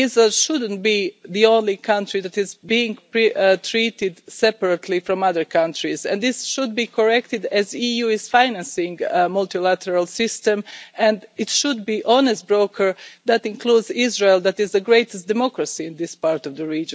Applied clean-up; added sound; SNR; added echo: none; none; none; none.